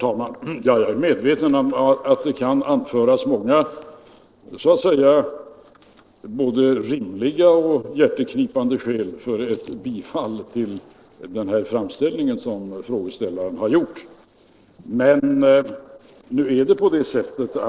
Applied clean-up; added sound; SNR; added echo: neural separator model SepFormer DNS4.